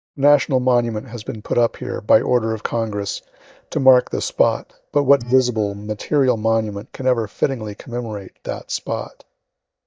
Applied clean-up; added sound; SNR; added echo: neural mask model DeepFilterNet 3.